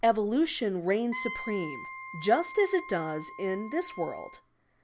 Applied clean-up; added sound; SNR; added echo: none; Wind instrument, woodwind instrument; 13 dB; none.